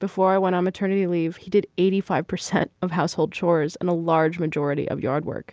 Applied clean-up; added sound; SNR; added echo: none; none; none; none.